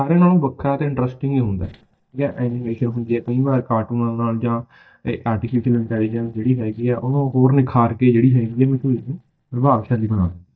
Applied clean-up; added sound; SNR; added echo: neural mask model DeepFilterNet 3.